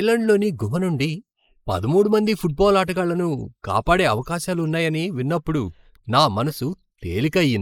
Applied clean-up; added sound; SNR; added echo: neural mask model Resemble Enhance denoiser.